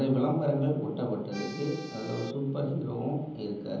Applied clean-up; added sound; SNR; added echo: none; Accordion; 14 dB; reverberation time 0.9 s.